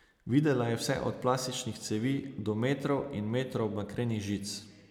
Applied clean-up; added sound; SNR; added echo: none; none; none; none.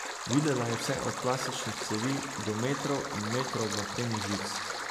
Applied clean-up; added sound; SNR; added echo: none; Stream; 3 dB; none.